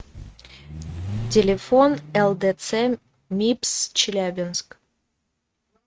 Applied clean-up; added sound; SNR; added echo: neural mask model RNNoise.